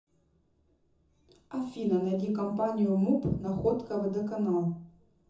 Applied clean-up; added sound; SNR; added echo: none; none; none; reverberation time 0.5 s.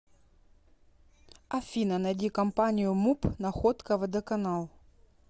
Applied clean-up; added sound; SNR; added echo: none; none; none; none.